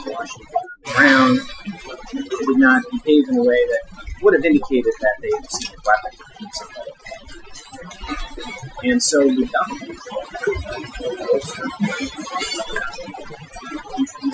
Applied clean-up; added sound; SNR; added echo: classical method Wiener filter.